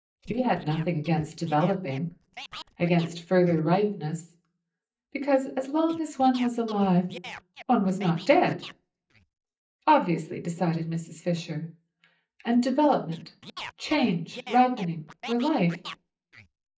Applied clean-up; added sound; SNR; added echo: neural mask model DeepFilterNet 3.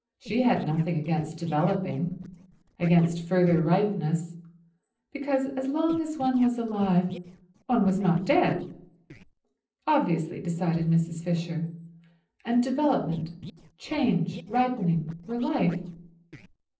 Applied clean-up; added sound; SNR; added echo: neural separator model SepFormer DNS4.